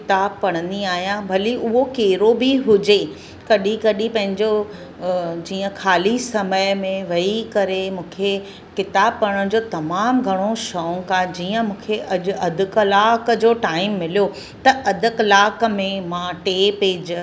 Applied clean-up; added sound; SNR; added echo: none; none; none; none.